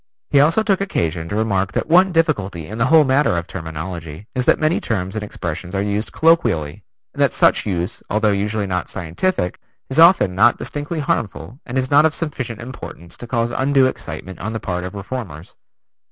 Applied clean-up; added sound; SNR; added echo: none; none; none; none.